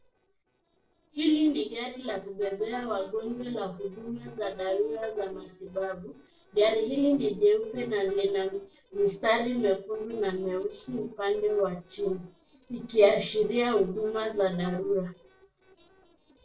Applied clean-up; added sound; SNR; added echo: neural separator model SepFormer DNS4.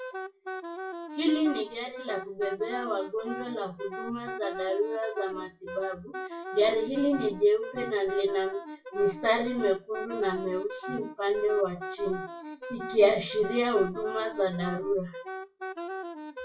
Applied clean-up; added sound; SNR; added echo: classical method WPE with log-MMSE.